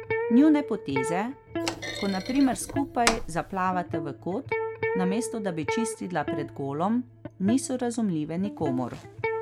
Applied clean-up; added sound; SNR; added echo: none; Thump, thud + Electric guitar; 5 dB; none.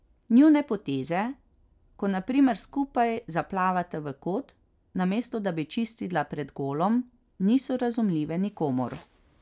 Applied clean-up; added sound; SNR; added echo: none; none; none; none.